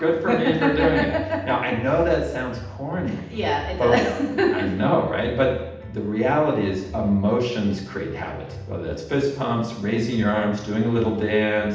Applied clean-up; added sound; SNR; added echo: none; none; none; reverberation time 0.8 s.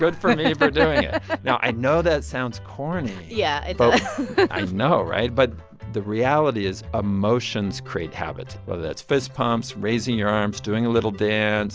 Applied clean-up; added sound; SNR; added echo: none; none; none; none.